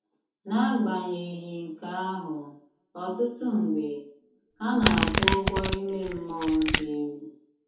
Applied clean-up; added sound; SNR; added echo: none; Domestic sounds, home sounds; -1 dB; reverberation time 0.5 s.